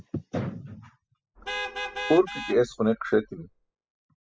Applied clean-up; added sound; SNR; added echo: classical method spectral subtraction.